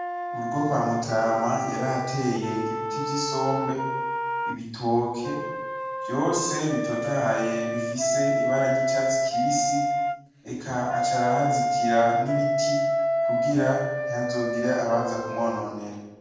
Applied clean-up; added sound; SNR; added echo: none; Wind instrument, woodwind instrument; 0 dB; reverberation time 1.2 s.